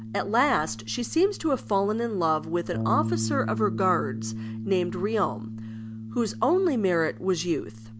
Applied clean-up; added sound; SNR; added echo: none; Bass guitar; 8 dB; none.